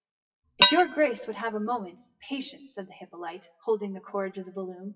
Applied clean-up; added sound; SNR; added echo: classical method WPE with log-MMSE.